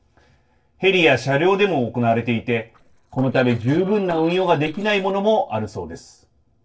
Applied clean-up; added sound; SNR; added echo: neural separator model SepFormer DNS4.